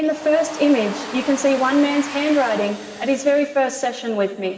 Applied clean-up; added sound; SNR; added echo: none; Domestic sounds, home sounds; 15 dB; reverberation time 2.3 s.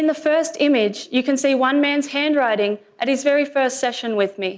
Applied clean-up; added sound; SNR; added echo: none; none; none; none.